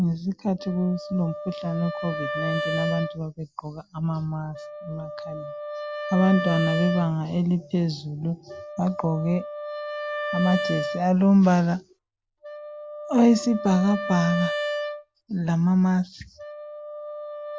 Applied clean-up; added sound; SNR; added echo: none; Wind instrument, woodwind instrument; 8 dB; none.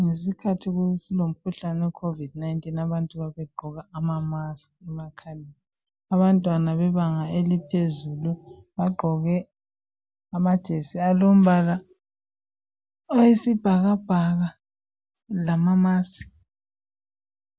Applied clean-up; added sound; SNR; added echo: none; none; none; none.